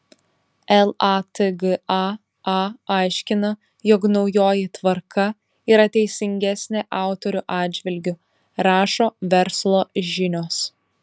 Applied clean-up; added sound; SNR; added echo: none; none; none; none.